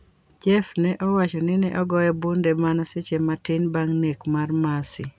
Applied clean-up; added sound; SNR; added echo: none; none; none; none.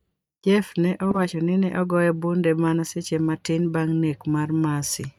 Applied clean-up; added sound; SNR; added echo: neural mask model DeepFilterNet 3.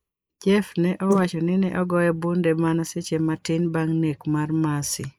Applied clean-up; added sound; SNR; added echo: neural mask model Resemble Enhance denoiser.